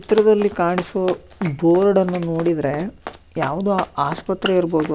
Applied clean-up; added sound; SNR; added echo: none; Run; 14 dB; none.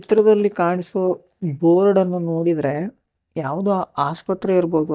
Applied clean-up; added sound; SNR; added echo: neural mask model DeepFilterNet 3.